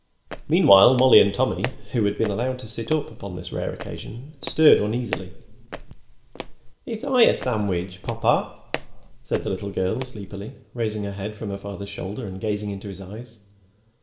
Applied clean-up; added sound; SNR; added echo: none; Walk, footsteps; 12 dB; reverberation time 2.0 s.